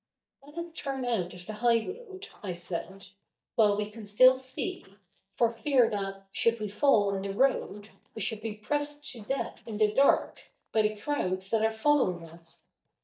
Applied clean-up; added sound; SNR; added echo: neural mask model DeepFilterNet 3.